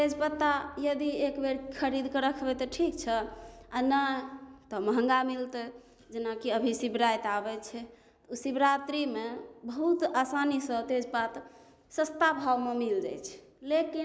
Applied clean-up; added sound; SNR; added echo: none; none; none; none.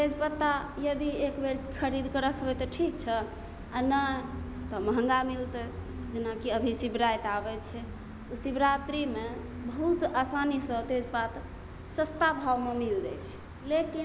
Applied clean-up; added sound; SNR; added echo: none; Gull, seagull; 11 dB; none.